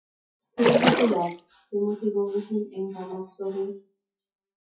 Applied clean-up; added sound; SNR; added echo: classical method WPE with log-MMSE.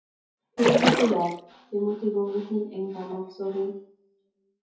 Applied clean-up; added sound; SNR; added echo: none; Splash, splatter; -4 dB; reverberation time 0.5 s.